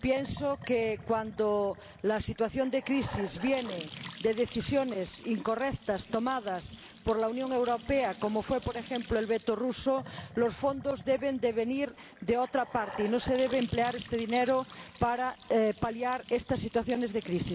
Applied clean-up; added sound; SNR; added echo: none; Trickle, dribble / Bathtub (filling or washing) / Sink (filling or washing) / Gurgling / Splash, splatter; 17 dB; none.